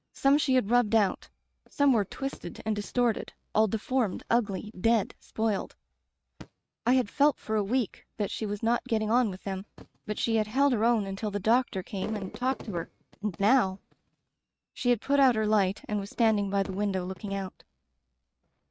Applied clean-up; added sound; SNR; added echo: neural mask model RNNoise.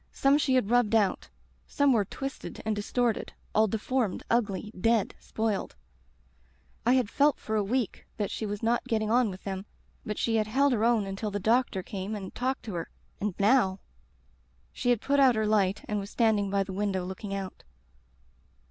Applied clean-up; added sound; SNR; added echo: none; none; none; none.